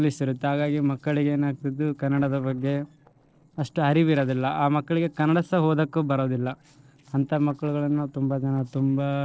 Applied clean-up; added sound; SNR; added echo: neural separator model SepFormer DNS4.